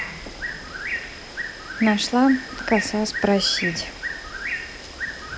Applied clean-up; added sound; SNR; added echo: none; Bird; 6 dB; none.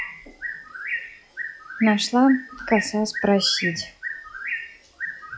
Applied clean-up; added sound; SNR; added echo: classical method log-MMSE.